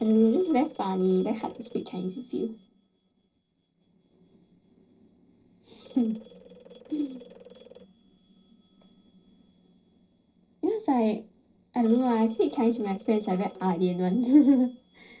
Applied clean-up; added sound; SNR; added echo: neural separator model SepFormer DNS4.